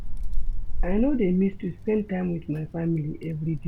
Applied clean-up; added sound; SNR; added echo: none; Wind; -1 dB; none.